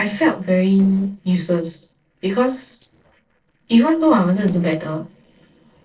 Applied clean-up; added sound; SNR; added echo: neural separator model SepFormer DNS4.